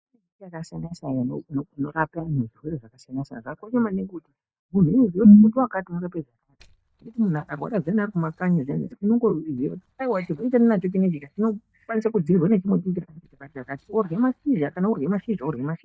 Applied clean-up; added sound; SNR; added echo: neural mask model DeepFilterNet 3.